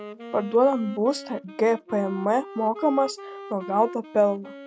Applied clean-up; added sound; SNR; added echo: none; Wind instrument, woodwind instrument; 14 dB; none.